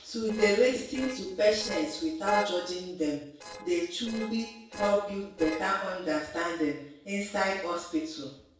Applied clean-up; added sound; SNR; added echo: neural separator model SepFormer DNS4.